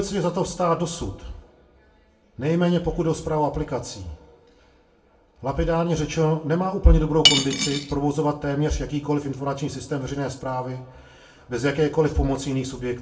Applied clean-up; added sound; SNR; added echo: none; Cutlery, silverware / Dishes, pots, and pans; -3 dB; reverberation time 0.3 s.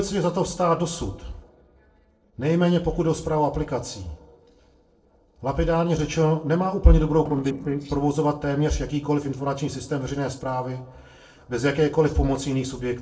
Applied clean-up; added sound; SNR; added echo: neural separator model SepFormer DNS4.